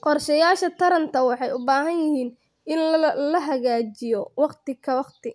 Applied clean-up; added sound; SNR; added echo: none; none; none; none.